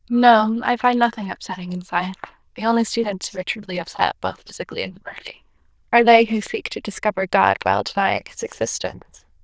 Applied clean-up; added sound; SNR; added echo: neural diffusion model UNIVERSE++.